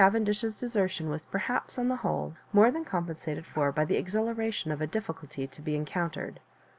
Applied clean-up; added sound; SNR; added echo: none; none; none; none.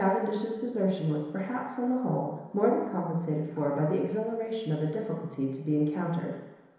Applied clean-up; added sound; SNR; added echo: none; none; none; reverberation time 1.0 s.